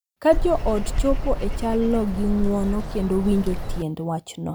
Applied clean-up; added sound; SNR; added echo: none; Bird vocalization, bird call, bird song; 1 dB; none.